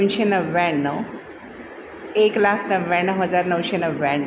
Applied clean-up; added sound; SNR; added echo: none; none; none; none.